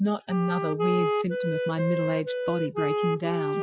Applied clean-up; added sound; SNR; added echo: classical method Wiener filter.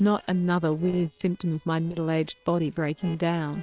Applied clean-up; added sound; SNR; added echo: neural separator model SepFormer WHAM!.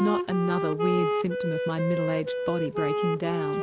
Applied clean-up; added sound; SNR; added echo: none; Wind instrument, woodwind instrument; 0 dB; none.